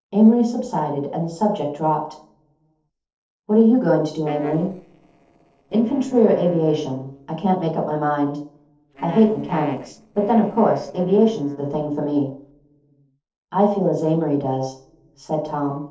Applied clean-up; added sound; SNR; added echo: neural separator model SepFormer DNS4.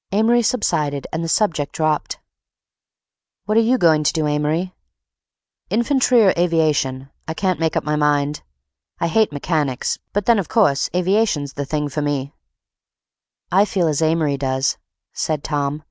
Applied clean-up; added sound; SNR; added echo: none; none; none; none.